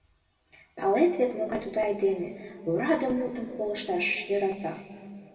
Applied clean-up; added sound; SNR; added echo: none; none; none; reverberation time 2.4 s.